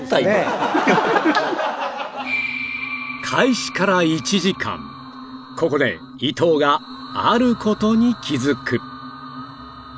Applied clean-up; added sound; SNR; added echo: none; none; none; none.